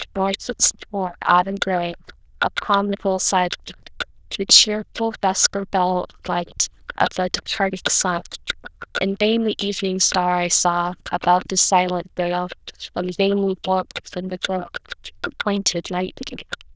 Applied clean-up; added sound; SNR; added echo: neural diffusion model UNIVERSE++.